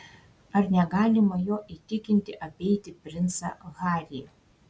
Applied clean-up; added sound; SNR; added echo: none; none; none; none.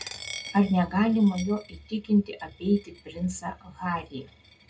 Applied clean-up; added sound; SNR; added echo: none; Coin (dropping); 18 dB; reverberation time 0.2 s.